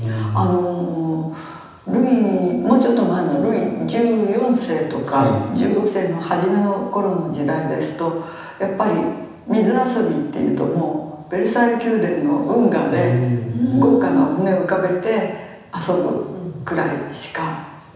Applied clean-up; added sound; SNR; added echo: none; none; none; reverberation time 1.1 s.